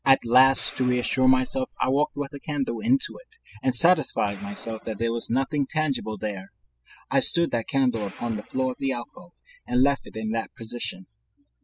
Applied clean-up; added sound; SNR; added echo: classical method spectral subtraction.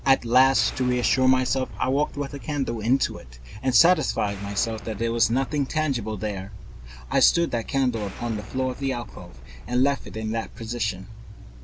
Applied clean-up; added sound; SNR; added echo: none; Explosion; 17 dB; none.